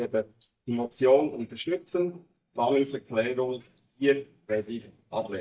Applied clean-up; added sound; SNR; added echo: neural mask model DeepFilterNet 3.